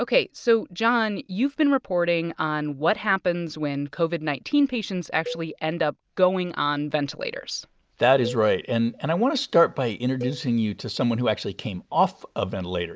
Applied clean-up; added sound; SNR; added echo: none; Cowbell; 17 dB; none.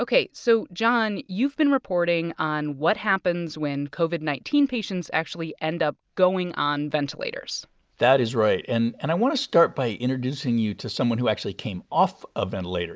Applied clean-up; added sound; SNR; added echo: none; none; none; none.